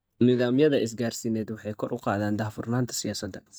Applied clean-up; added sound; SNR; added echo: neural mask model DeepFilterNet 3.